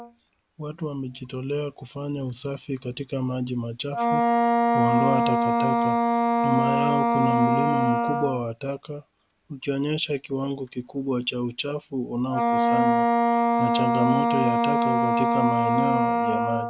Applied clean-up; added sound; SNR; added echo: none; Wind instrument, woodwind instrument; -4 dB; none.